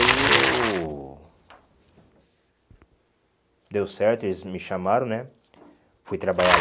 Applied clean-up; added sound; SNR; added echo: none; Bicycle; 0 dB; none.